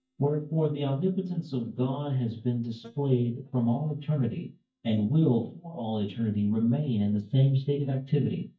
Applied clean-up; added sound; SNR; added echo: neural mask model DeepFilterNet 3.